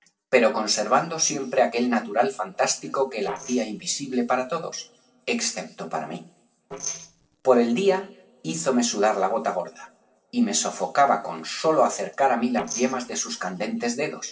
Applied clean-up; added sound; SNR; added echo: neural separator model SepFormer DNS4.